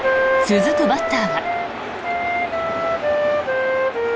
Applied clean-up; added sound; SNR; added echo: none; Wind instrument, woodwind instrument; -4 dB; none.